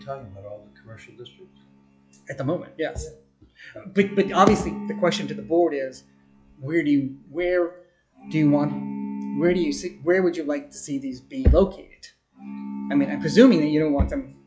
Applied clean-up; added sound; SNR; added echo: classical method log-MMSE.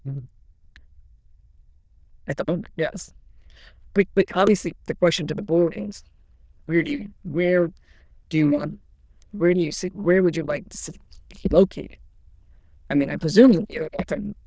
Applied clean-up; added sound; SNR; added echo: neural diffusion model UNIVERSE++.